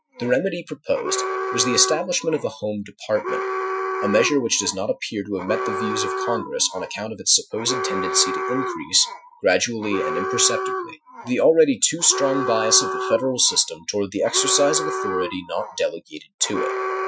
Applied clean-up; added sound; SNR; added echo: classical method Wiener filter.